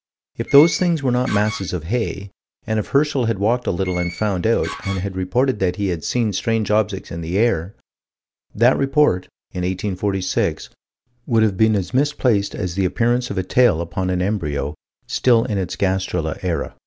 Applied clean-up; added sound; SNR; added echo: none; Door; 14 dB; none.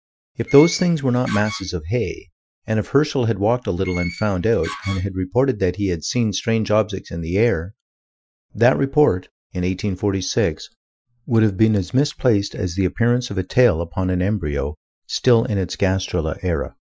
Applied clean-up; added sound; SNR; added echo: classical method Wiener filter.